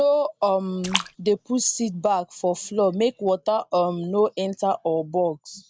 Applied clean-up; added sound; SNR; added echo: none; Splash, splatter; 12 dB; none.